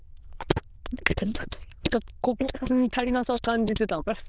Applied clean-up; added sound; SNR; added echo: neural diffusion model UNIVERSE++.